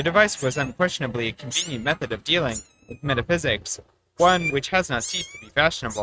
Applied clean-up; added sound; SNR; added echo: neural mask model RNNoise.